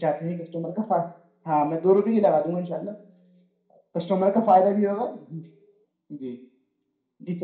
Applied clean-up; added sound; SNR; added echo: none; none; none; reverberation time 0.5 s.